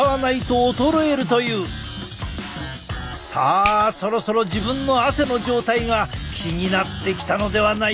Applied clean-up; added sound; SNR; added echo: none; Finger snapping; 19 dB; none.